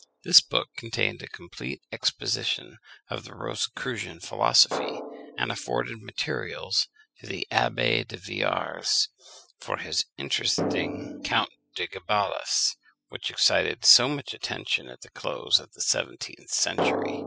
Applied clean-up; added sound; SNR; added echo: classical method spectral subtraction.